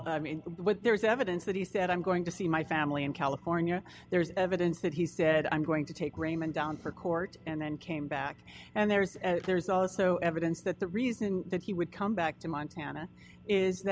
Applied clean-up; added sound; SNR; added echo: none; none; none; none.